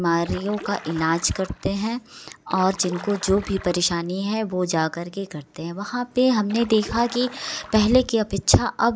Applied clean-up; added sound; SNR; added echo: none; Stream; 17 dB; none.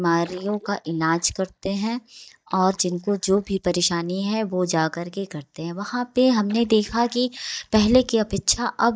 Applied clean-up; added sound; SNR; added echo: neural mask model DeepFilterNet 3.